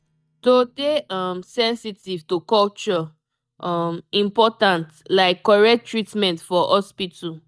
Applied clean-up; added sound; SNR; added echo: neural mask model DeepFilterNet 3.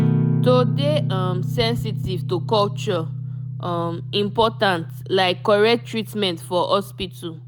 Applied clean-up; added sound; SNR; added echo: none; Guitar; 3 dB; none.